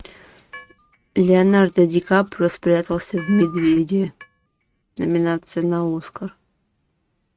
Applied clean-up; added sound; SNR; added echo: neural mask model RNNoise.